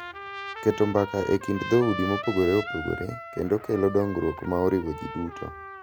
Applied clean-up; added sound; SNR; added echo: none; Trumpet; 10 dB; none.